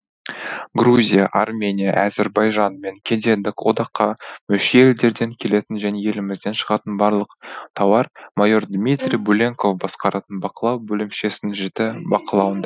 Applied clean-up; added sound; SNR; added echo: classical method Wiener filter.